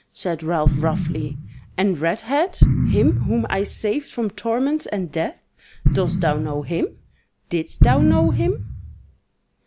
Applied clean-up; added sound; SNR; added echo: none; Explosion; -2 dB; none.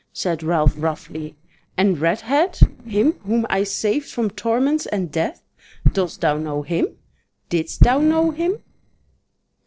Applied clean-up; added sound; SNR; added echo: neural separator model SepFormer DNS4.